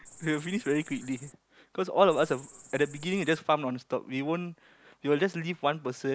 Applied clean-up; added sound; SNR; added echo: none; Cricket; 20 dB; none.